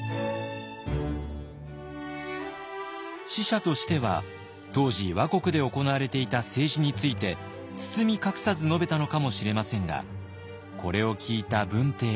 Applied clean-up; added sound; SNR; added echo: none; none; none; none.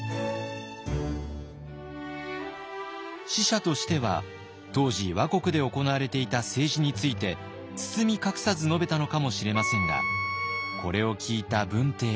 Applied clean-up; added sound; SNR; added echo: none; Wind instrument, woodwind instrument; 4 dB; none.